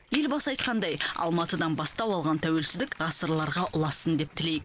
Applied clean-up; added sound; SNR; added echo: neural mask model Resemble Enhance denoiser.